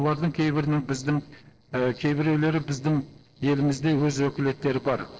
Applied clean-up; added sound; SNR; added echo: neural separator model SepFormer DNS4.